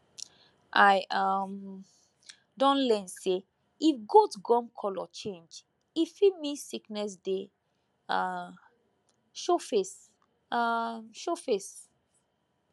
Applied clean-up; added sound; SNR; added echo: none; none; none; none.